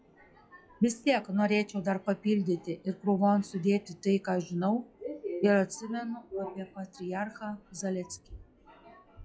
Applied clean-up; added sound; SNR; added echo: classical method log-MMSE.